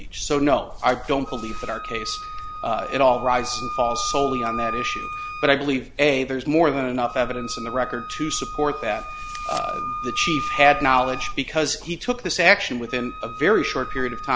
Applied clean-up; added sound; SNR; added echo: none; Wind instrument, woodwind instrument; 10 dB; none.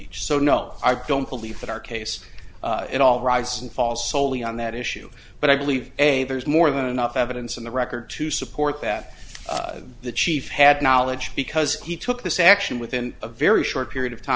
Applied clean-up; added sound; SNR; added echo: none; none; none; none.